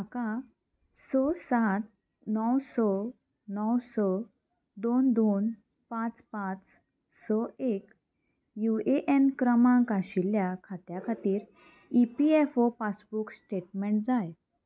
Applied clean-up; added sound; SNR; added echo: none; none; none; none.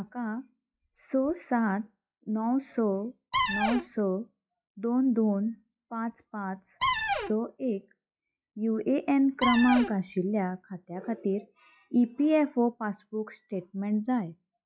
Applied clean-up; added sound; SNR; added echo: classical method log-MMSE.